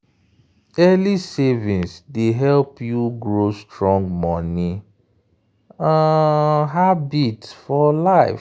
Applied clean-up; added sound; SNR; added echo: none; none; none; none.